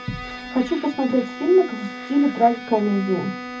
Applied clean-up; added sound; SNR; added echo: none; Bowed string instrument; 12 dB; reverberation time 0.3 s.